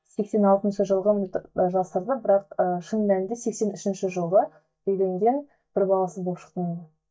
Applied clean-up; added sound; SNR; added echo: neural mask model DeepFilterNet 3.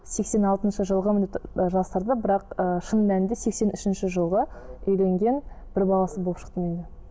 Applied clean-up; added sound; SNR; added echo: none; none; none; none.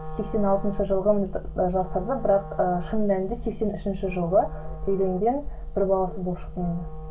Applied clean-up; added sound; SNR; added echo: none; Wind instrument, woodwind instrument; 16 dB; reverberation time 0.2 s.